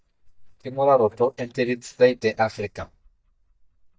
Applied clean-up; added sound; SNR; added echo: neural mask model DeepFilterNet 3.